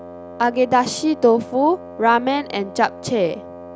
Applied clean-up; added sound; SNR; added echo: none; Wind instrument, woodwind instrument; 16 dB; none.